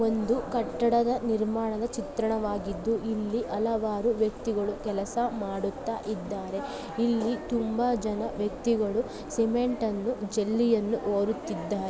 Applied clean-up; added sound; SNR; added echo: none; none; none; none.